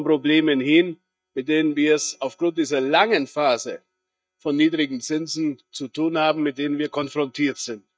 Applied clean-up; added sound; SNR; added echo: neural mask model DeepFilterNet 3.